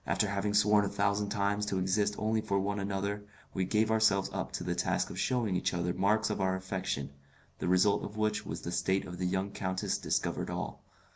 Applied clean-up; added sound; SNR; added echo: none; none; none; none.